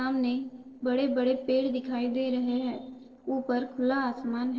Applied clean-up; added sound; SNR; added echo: neural separator model SepFormer DNS4.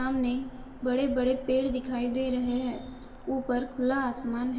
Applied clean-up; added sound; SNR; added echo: none; Bird vocalization, bird call, bird song; 16 dB; reverberation time 1.7 s.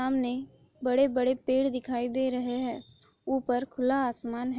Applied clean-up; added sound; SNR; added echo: none; none; none; none.